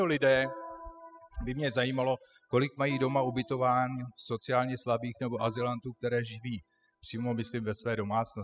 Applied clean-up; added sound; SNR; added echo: classical method spectral subtraction.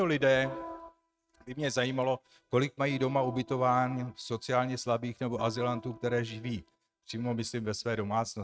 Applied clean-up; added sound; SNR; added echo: neural mask model RNNoise.